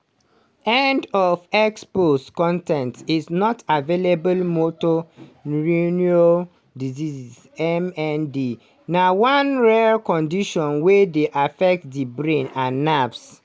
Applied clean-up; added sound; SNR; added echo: none; none; none; none.